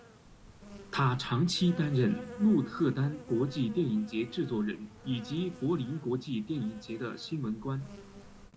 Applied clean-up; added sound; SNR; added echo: none; Insect; 17 dB; none.